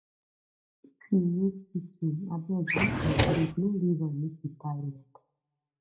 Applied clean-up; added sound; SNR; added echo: none; Drawer open or close; -3 dB; reverberation time 0.2 s.